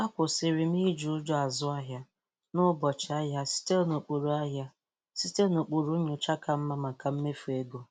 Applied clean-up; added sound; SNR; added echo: none; none; none; none.